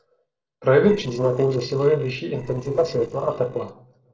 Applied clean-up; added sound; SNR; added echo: neural separator model SepFormer DNS4.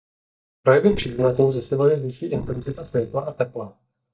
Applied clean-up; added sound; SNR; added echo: neural mask model DeepFilterNet 3.